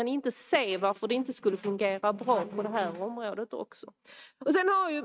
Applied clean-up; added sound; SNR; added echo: neural mask model RNNoise.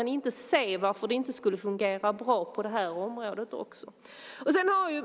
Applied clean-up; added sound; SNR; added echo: none; none; none; none.